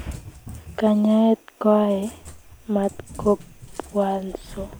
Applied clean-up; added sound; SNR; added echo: none; Cat; 17 dB; none.